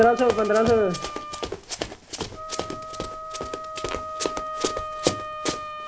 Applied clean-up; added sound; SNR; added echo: none; Run + Wind instrument, woodwind instrument; 4 dB; none.